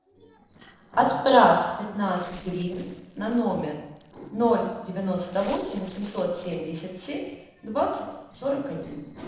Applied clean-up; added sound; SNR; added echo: neural separator model SepFormer DNS4.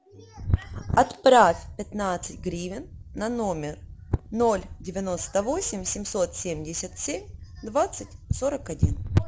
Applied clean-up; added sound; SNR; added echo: none; none; none; none.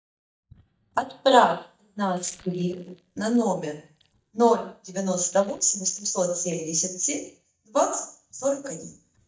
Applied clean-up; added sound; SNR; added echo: neural mask model DeepFilterNet 3.